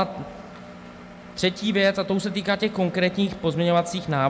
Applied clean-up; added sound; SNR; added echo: none; Engine; 18 dB; none.